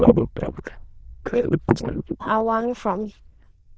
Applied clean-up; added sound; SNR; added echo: neural diffusion model UNIVERSE++.